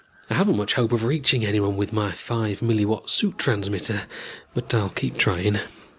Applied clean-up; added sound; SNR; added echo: none; none; none; none.